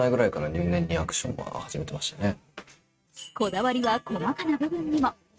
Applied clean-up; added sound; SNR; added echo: neural mask model RNNoise.